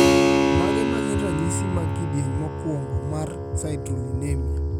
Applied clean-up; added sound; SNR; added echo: none; Keyboard (musical); -2 dB; none.